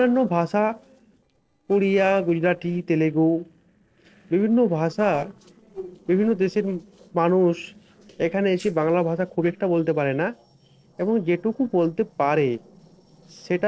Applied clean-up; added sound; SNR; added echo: neural separator model SepFormer DNS4.